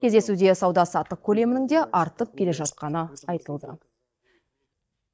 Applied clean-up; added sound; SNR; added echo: neural mask model DeepFilterNet 3.